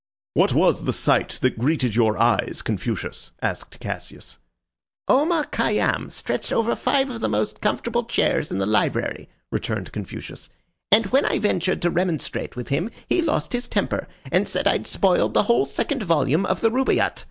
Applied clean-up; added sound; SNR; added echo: none; none; none; none.